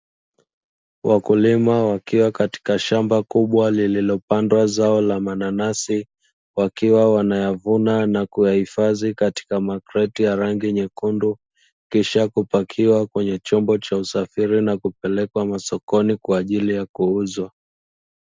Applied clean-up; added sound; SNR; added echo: none; none; none; none.